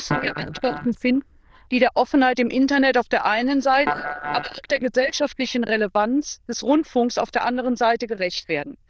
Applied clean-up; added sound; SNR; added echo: neural diffusion model UNIVERSE++.